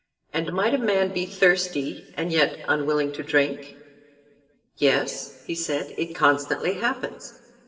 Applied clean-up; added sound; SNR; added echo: none; none; none; reverberation time 2.3 s.